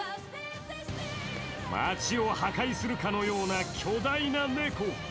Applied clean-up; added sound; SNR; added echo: none; none; none; none.